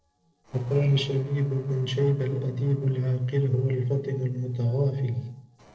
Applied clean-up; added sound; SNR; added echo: neural separator model SepFormer DNS4.